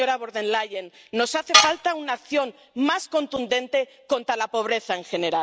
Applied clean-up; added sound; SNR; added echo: none; Tools; 1 dB; none.